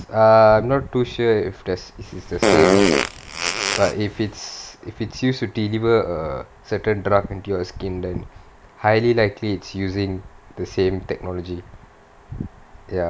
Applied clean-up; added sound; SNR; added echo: none; Fart; -1 dB; none.